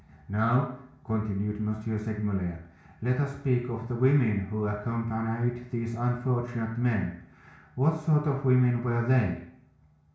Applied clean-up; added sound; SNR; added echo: none; none; none; reverberation time 0.6 s.